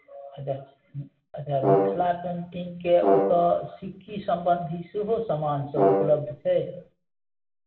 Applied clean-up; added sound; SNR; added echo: none; Brass instrument; -2 dB; reverberation time 0.2 s.